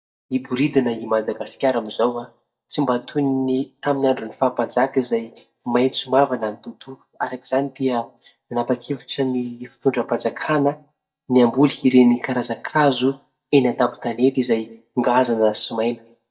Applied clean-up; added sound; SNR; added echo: neural mask model DeepFilterNet 3.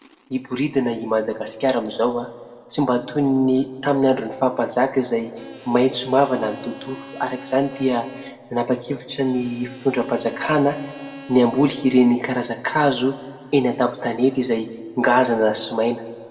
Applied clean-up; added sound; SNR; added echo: none; Bowed string instrument; 18 dB; reverberation time 1.4 s.